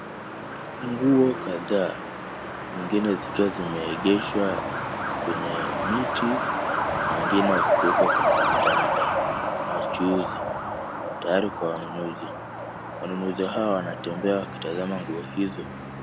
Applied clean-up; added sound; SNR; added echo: none; Truck; 0 dB; none.